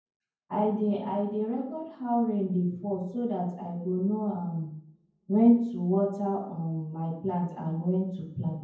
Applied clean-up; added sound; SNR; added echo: none; none; none; reverberation time 0.9 s.